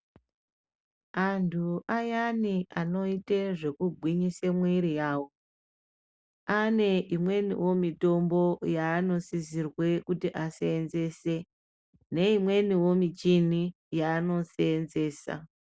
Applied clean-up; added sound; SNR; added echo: none; none; none; none.